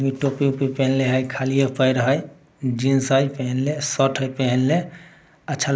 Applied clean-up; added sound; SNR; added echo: none; none; none; none.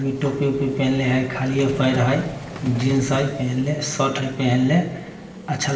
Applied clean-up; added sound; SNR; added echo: none; Vehicle; 12 dB; reverberation time 0.8 s.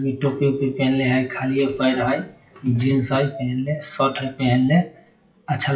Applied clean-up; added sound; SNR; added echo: classical method WPE with log-MMSE.